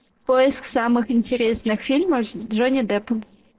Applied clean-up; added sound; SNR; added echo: neural separator model SepFormer DNS4.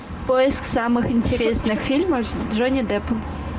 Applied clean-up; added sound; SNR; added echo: none; Cough; 17 dB; reverberation time 0.5 s.